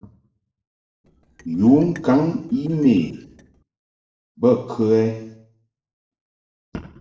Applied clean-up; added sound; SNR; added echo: neural separator model SepFormer DNS4.